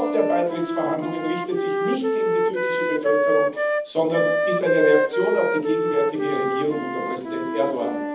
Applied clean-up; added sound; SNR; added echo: none; Wind instrument, woodwind instrument; -1 dB; reverberation time 0.8 s.